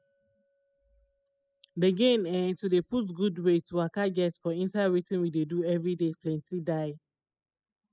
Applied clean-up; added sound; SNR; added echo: classical method spectral subtraction.